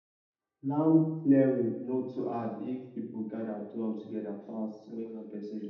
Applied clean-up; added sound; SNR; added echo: none; none; none; reverberation time 0.8 s.